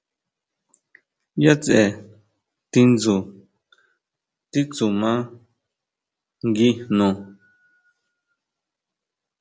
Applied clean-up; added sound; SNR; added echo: none; none; none; none.